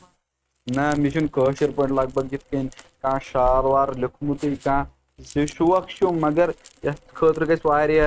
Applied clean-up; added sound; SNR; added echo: neural mask model RNNoise.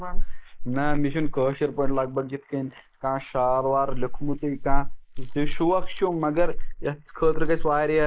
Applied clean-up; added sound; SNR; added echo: neural mask model Resemble Enhance denoiser.